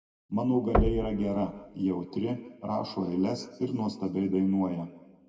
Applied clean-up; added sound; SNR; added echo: none; Knock; 5 dB; reverberation time 1.2 s.